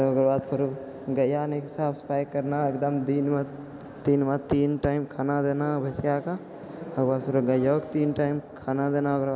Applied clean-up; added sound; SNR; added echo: none; none; none; none.